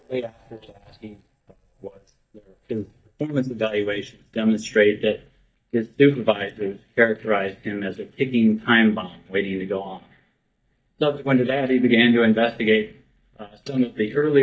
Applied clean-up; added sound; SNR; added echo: neural mask model DeepFilterNet 3.